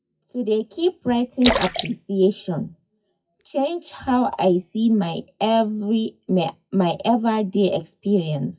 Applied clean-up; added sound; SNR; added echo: classical method WPE with log-MMSE.